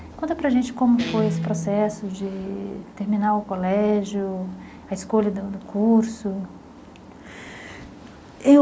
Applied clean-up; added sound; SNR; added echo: none; Guitar; 10 dB; none.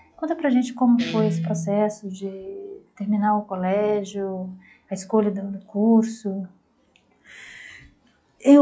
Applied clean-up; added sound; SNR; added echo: classical method log-MMSE.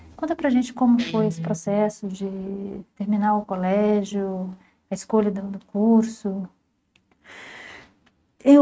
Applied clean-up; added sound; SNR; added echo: neural mask model RNNoise.